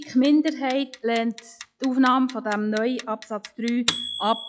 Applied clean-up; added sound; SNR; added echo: classical method log-MMSE.